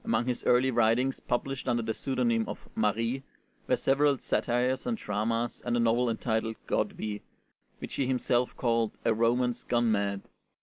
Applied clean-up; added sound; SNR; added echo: none; none; none; none.